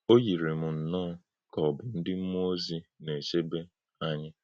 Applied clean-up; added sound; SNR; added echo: none; none; none; none.